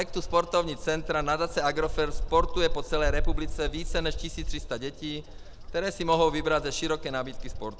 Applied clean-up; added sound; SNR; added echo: none; Bird vocalization, bird call, bird song; 2 dB; none.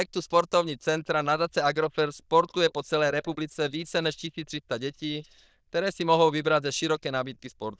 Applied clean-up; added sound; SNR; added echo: neural diffusion model UNIVERSE++.